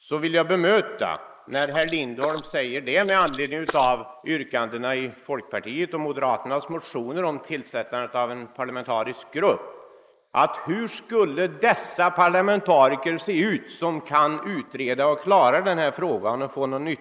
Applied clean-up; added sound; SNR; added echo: neural mask model Resemble Enhance denoiser.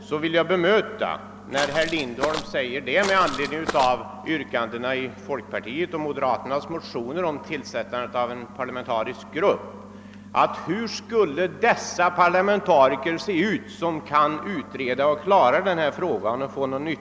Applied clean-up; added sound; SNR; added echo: none; Walk, footsteps; 8 dB; none.